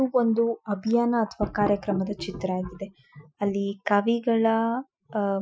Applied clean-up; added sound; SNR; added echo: classical method Wiener filter.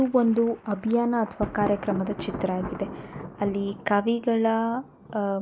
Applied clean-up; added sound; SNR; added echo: none; Thunder; 13 dB; none.